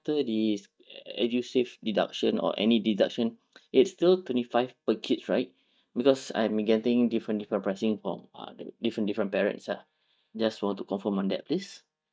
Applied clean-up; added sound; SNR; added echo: neural mask model DeepFilterNet 3.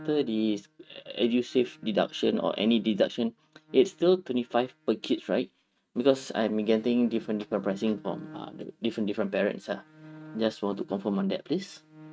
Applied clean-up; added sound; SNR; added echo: neural mask model RNNoise.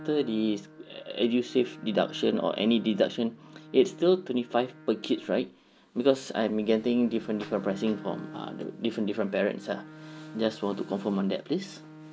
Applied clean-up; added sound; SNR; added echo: none; Bowed string instrument; 18 dB; none.